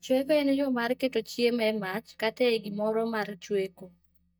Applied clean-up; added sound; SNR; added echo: neural mask model DeepFilterNet 3.